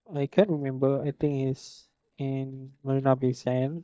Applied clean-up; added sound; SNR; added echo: neural mask model DeepFilterNet 3.